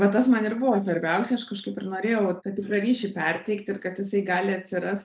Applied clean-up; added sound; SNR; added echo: neural mask model Resemble Enhance denoiser.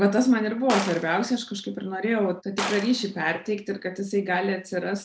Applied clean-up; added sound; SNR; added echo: none; Gunshot, gunfire; 11 dB; none.